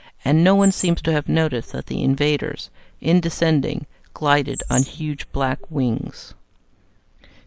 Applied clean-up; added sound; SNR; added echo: neural mask model Resemble Enhance denoiser.